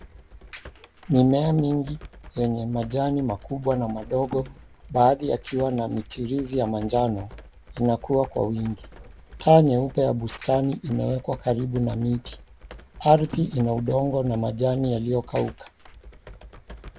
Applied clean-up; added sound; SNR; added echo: none; Computer keyboard + Percussion; 18 dB; none.